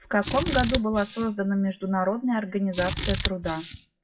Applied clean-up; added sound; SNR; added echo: classical method WPE with log-MMSE.